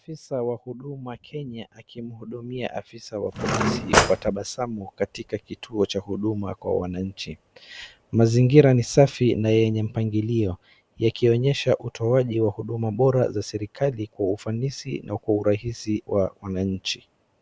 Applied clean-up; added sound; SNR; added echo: none; Cutlery, silverware / Drawer open or close; -1 dB; none.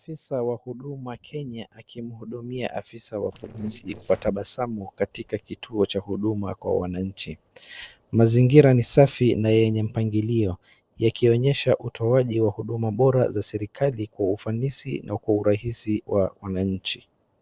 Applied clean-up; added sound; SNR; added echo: neural separator model SepFormer DNS4.